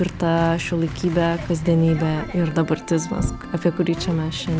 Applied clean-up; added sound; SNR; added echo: none; Sliding door / Slam / Wood; 13 dB; none.